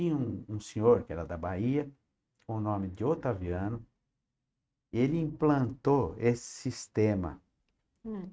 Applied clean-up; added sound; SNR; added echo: neural mask model RNNoise.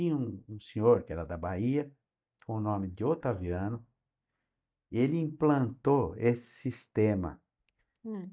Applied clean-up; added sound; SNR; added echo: neural mask model DeepFilterNet 3.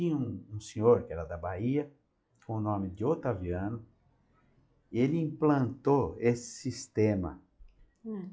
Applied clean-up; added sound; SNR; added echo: classical method log-MMSE.